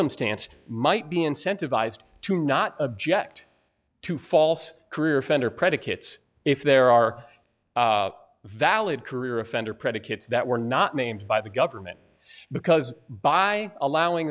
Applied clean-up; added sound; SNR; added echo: none; none; none; none.